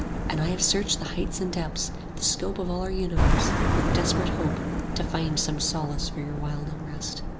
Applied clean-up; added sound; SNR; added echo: none; Car passing by; -2 dB; none.